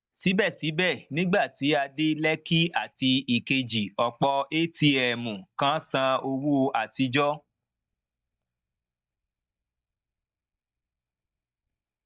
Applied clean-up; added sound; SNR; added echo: neural mask model DeepFilterNet 3.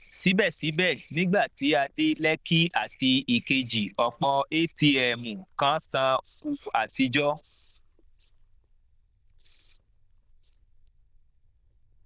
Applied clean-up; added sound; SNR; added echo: neural diffusion model UNIVERSE++.